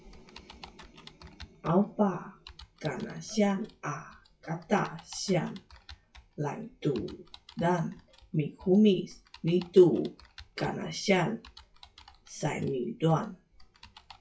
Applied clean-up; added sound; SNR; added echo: classical method WPE with log-MMSE.